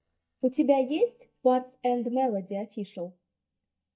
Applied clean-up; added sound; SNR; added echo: neural mask model DeepFilterNet 3.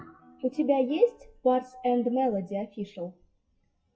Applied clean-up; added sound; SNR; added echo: classical method WPE with log-MMSE.